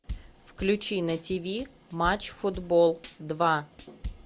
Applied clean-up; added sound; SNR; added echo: none; Tambourine / Drum / Drum kit; 16 dB; none.